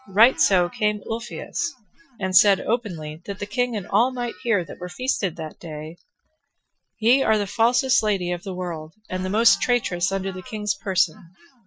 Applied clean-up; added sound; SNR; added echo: classical method Wiener filter.